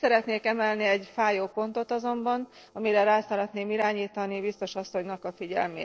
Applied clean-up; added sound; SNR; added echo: neural separator model SepFormer DNS4.